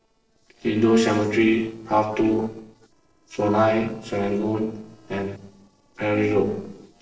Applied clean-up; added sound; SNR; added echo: neural separator model SepFormer DNS4.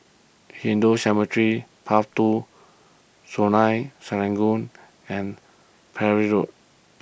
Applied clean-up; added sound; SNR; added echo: none; none; none; none.